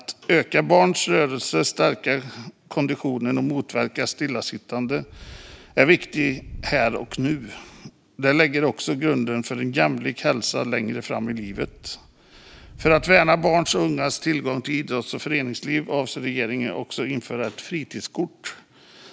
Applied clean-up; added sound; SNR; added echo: none; Wind; 20 dB; none.